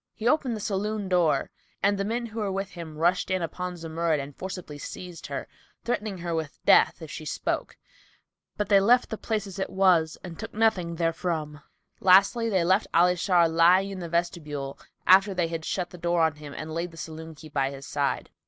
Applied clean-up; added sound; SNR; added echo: none; none; none; none.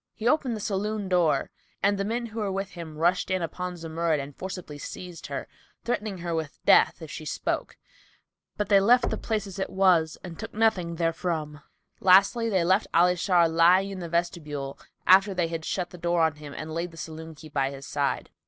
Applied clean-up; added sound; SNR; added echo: none; Knock; 11 dB; none.